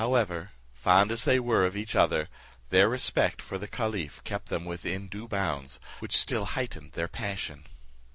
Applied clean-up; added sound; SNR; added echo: none; none; none; none.